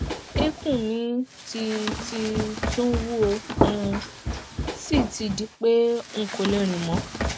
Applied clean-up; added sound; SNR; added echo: none; Run; 3 dB; none.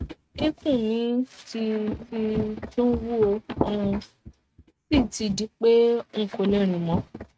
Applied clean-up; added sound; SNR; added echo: neural mask model RNNoise.